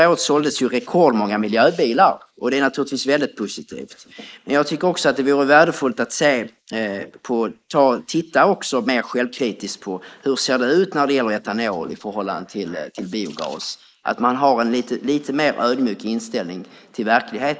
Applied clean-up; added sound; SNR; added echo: neural mask model Resemble Enhance denoiser.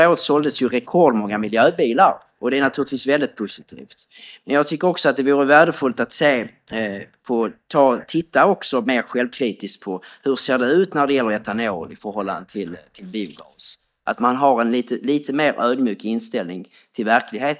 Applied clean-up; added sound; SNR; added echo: neural mask model DeepFilterNet 3.